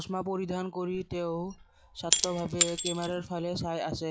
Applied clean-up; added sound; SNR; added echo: classical method log-MMSE.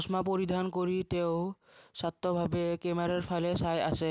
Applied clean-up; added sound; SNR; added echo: none; none; none; none.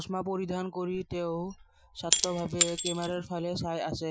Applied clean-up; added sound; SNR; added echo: classical method Wiener filter.